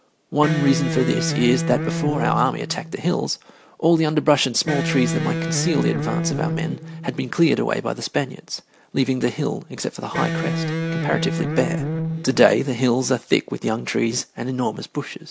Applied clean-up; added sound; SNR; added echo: none; Electric guitar; 3 dB; none.